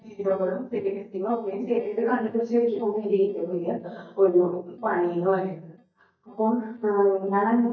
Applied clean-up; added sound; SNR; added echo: neural mask model DeepFilterNet 3.